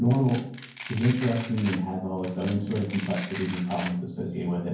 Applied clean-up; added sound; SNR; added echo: none; Domestic sounds, home sounds; 13 dB; reverberation time 0.9 s.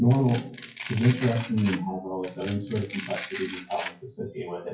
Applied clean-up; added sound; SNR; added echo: classical method WPE with log-MMSE.